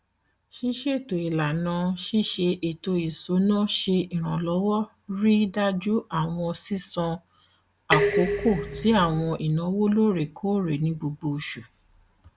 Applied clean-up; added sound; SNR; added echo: none; Dishes, pots, and pans; 1 dB; none.